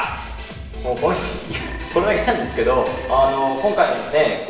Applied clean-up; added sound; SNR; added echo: none; Burping, eructation; 17 dB; reverberation time 0.9 s.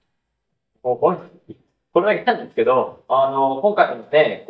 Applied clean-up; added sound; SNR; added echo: neural mask model DeepFilterNet 3.